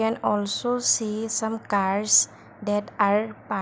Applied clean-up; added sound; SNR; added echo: none; none; none; none.